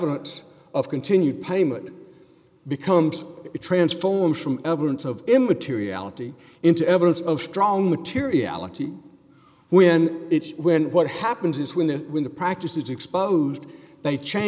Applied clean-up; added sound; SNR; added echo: none; none; none; none.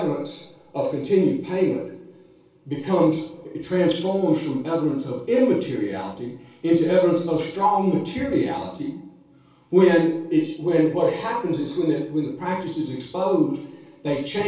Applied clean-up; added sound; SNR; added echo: none; none; none; reverberation time 0.4 s.